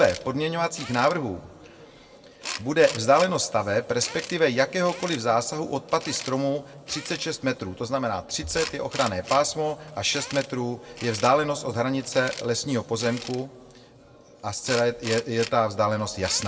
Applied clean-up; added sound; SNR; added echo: none; Tools; 15 dB; reverberation time 1.8 s.